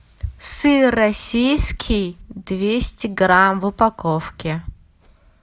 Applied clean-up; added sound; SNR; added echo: none; none; none; none.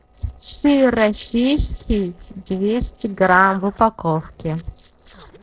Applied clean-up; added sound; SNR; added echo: neural separator model SepFormer DNS4.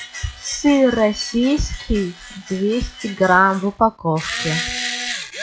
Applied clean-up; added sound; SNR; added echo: classical method log-MMSE.